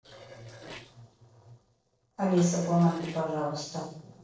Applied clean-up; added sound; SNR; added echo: neural separator model SepFormer DNS4.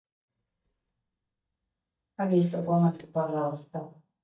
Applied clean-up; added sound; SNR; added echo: neural mask model DeepFilterNet 3.